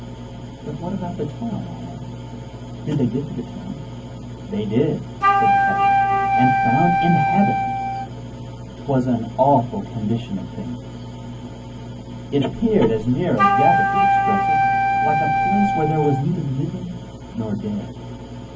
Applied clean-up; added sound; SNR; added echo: none; Wind instrument, woodwind instrument; -5 dB; reverberation time 0.3 s.